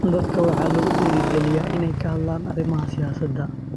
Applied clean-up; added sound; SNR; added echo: none; Motorcycle; 0 dB; none.